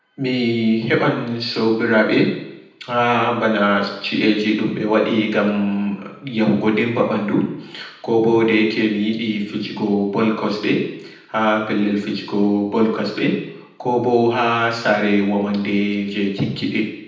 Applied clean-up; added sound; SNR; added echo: none; none; none; reverberation time 0.8 s.